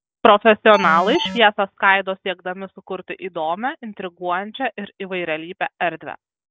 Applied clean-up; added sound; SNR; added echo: none; Alarm; 7 dB; none.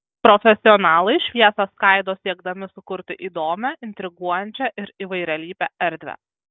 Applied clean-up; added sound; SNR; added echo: none; none; none; none.